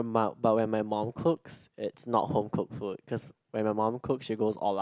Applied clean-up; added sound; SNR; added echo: none; none; none; none.